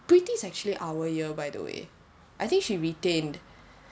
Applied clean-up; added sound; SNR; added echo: none; none; none; none.